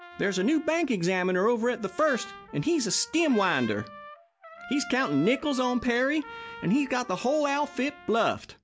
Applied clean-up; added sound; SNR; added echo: none; Trumpet; 18 dB; none.